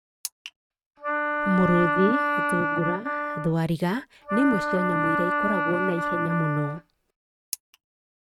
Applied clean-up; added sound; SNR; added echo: neural mask model RNNoise.